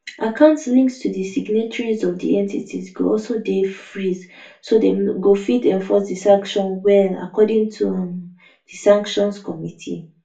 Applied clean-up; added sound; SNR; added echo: none; none; none; reverberation time 0.3 s.